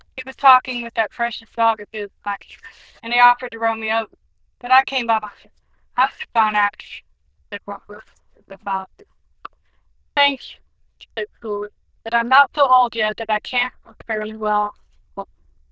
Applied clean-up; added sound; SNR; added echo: neural diffusion model UNIVERSE++.